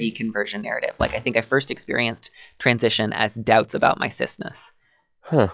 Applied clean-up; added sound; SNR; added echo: classical method log-MMSE.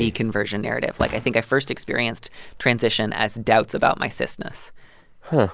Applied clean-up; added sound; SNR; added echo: none; Thump, thud; 19 dB; none.